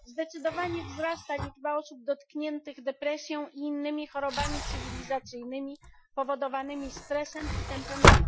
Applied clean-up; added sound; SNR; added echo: classical method Wiener filter.